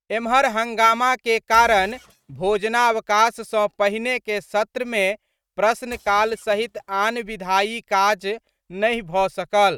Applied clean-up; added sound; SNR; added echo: neural mask model RNNoise.